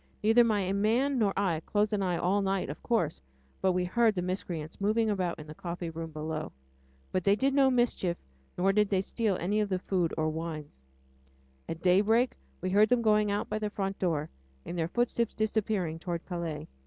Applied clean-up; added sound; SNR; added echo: none; none; none; none.